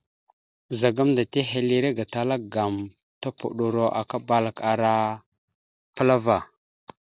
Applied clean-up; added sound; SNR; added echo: none; none; none; none.